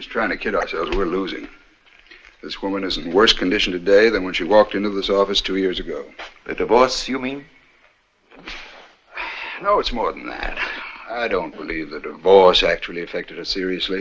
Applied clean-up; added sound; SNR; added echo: none; none; none; none.